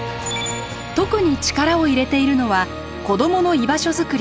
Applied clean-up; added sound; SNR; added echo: none; Trumpet; 19 dB; none.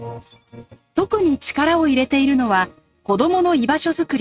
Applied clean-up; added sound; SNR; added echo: neural mask model RNNoise.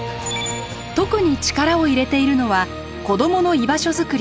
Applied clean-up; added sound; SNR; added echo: none; none; none; none.